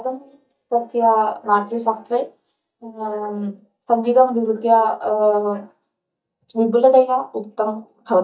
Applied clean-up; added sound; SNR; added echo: neural mask model DeepFilterNet 3.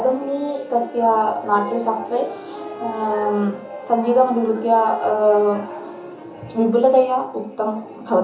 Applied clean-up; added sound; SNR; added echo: none; Wind instrument, woodwind instrument; 19 dB; reverberation time 0.8 s.